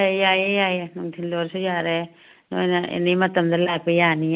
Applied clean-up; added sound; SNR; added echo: none; none; none; none.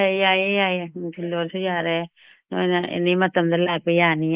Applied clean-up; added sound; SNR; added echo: neural mask model Resemble Enhance denoiser.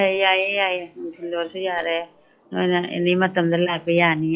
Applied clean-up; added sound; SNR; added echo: classical method log-MMSE.